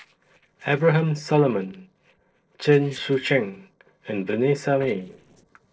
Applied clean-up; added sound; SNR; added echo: neural separator model SepFormer DNS4.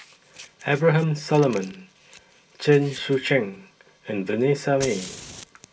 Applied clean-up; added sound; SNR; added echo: none; Fire; 20 dB; reverberation time 0.2 s.